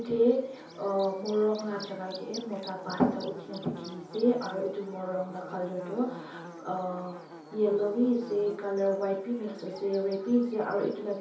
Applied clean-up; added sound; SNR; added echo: none; Buzz / Bird; 17 dB; reverberation time 0.6 s.